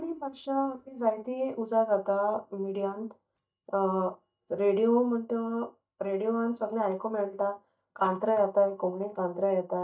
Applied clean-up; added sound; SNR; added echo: neural mask model DeepFilterNet 3.